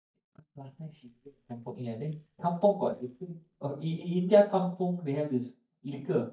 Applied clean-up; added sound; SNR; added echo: neural mask model DeepFilterNet 3.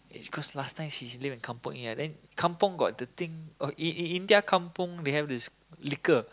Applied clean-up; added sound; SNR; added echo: none; none; none; none.